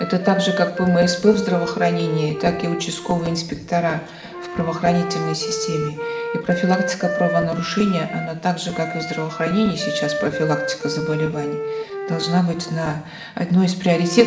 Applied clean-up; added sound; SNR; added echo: none; Wind instrument, woodwind instrument; 7 dB; reverberation time 0.8 s.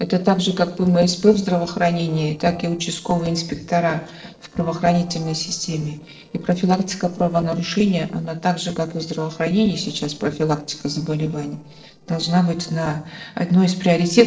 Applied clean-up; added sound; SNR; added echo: neural separator model SepFormer DNS4.